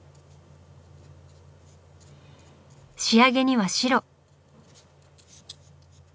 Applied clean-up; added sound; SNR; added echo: none; none; none; none.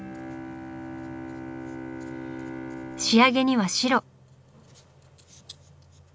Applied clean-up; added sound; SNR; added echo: none; Bowed string instrument; 11 dB; none.